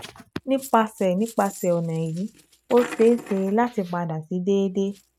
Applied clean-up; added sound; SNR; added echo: neural mask model RNNoise.